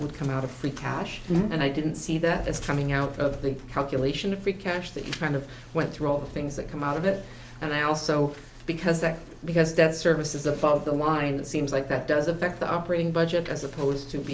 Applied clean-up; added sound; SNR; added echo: none; none; none; none.